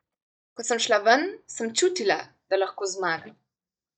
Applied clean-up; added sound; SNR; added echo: neural mask model DeepFilterNet 3.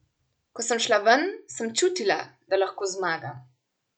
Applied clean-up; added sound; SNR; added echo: none; none; none; none.